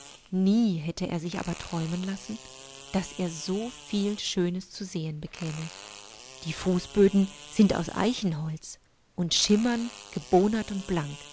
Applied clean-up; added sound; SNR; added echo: none; Fart; 19 dB; none.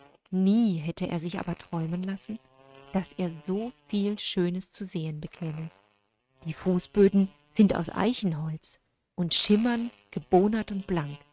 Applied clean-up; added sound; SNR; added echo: neural mask model RNNoise.